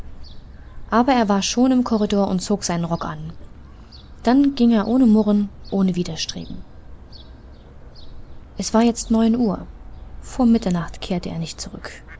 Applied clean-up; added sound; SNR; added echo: none; Gull, seagull / Fowl; 17 dB; none.